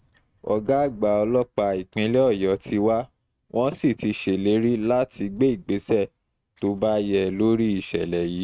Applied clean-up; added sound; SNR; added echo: neural mask model RNNoise.